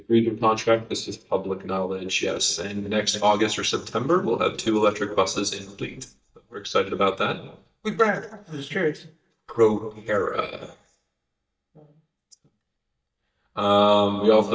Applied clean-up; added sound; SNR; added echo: neural mask model DeepFilterNet 3.